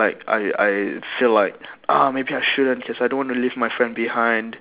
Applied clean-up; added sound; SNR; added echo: none; none; none; none.